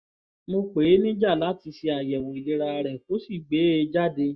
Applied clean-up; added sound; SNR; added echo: neural mask model DeepFilterNet 3.